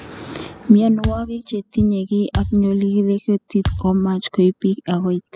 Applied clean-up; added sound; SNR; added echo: classical method spectral subtraction.